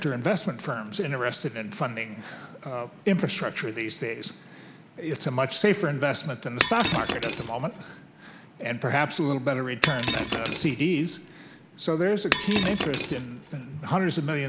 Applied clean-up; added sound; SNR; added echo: none; Shatter; -1 dB; none.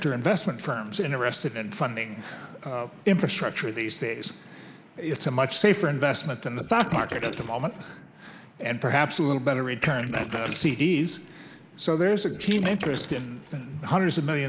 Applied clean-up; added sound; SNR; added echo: neural mask model Resemble Enhance denoiser.